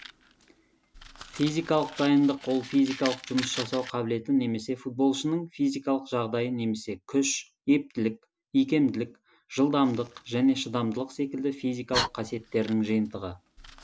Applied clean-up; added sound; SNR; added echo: none; Fire; 15 dB; none.